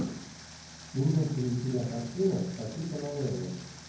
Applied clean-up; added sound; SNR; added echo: none; Water; 17 dB; reverberation time 0.9 s.